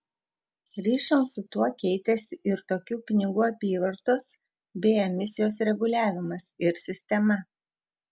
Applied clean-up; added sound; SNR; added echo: none; Bird vocalization, bird call, bird song; 17 dB; none.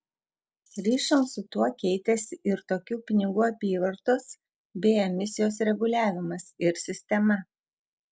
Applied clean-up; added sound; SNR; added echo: neural separator model SepFormer DNS4.